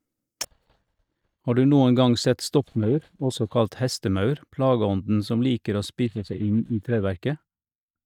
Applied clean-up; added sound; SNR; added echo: neural mask model DeepFilterNet 3.